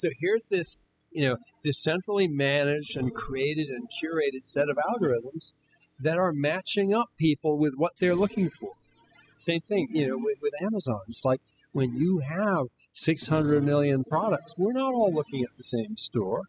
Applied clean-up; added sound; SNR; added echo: classical method spectral subtraction.